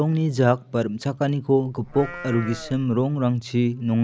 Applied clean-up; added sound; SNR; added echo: none; Livestock, farm animals, working animals; 16 dB; none.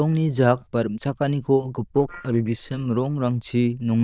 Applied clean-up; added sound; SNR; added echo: neural diffusion model UNIVERSE++.